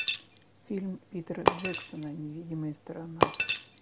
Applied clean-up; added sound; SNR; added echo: none; Shatter; -5 dB; none.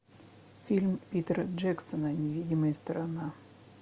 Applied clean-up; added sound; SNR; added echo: none; none; none; none.